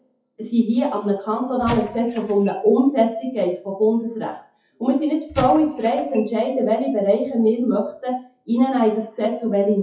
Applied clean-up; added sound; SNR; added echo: classical method WPE with log-MMSE.